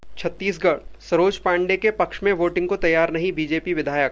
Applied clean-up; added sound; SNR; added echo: none; none; none; none.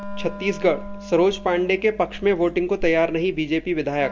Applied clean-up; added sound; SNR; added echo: none; Wind instrument, woodwind instrument; 17 dB; reverberation time 0.4 s.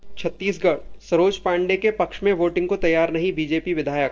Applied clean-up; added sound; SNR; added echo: neural separator model SepFormer DNS4.